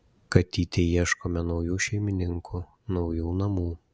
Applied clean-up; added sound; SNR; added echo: none; none; none; none.